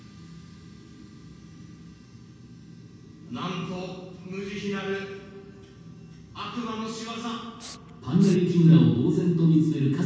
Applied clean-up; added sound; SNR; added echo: none; Respiratory sounds; 19 dB; reverberation time 1.2 s.